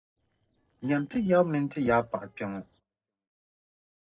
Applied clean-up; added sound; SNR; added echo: neural separator model SepFormer DNS4.